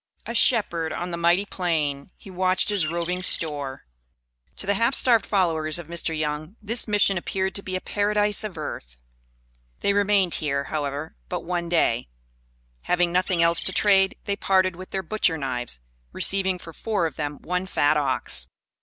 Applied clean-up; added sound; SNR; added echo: none; Bird; 8 dB; none.